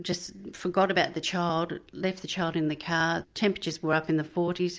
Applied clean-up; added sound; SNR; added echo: none; none; none; none.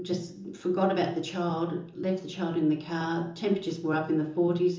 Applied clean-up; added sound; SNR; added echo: none; none; none; reverberation time 0.6 s.